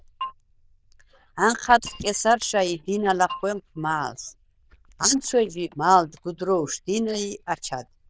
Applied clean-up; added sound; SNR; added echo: neural diffusion model UNIVERSE++.